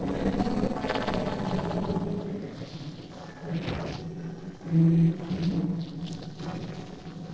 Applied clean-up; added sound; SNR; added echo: neural separator model SepFormer DNS4.